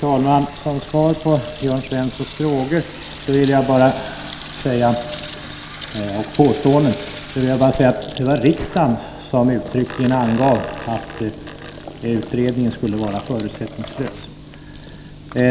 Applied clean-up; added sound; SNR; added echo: none; Sink (filling or washing) / Water tap, faucet; 17 dB; none.